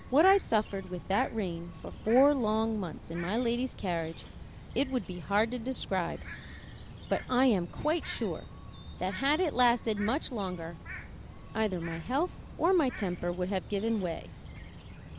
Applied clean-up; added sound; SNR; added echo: none; Bird; 13 dB; none.